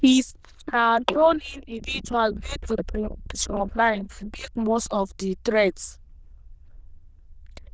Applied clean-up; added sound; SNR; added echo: neural diffusion model UNIVERSE++.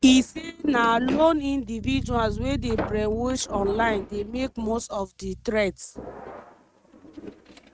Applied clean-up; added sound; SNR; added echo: neural mask model RNNoise.